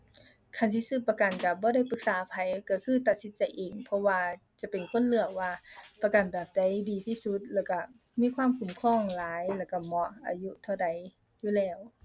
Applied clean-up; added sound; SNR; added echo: none; none; none; none.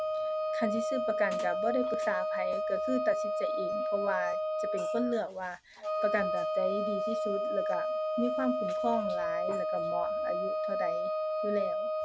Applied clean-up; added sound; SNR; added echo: none; Wind instrument, woodwind instrument; -3 dB; none.